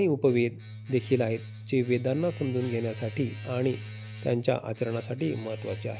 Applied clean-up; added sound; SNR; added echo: none; Domestic sounds, home sounds; 12 dB; none.